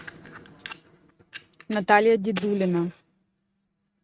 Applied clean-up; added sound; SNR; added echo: neural mask model RNNoise.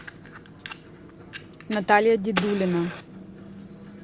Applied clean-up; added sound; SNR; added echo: none; Fire; 13 dB; none.